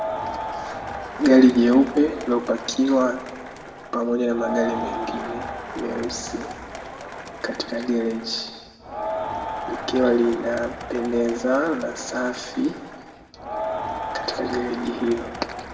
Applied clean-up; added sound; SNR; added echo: none; Crowd; 9 dB; reverberation time 1.2 s.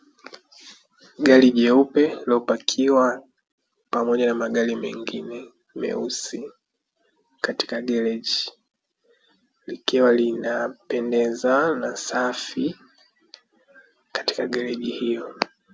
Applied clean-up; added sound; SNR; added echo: none; none; none; none.